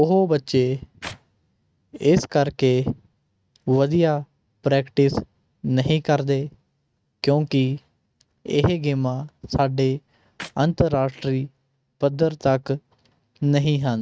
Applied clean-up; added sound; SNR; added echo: neural mask model RNNoise.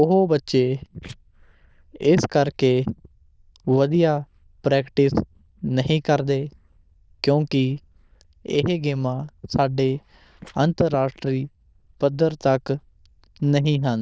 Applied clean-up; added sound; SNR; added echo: neural diffusion model UNIVERSE++.